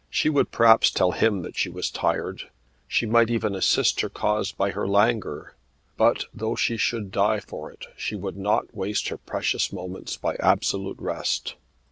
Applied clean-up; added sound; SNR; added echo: none; none; none; none.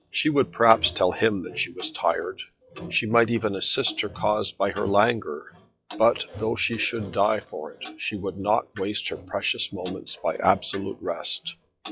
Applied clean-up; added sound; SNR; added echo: classical method log-MMSE.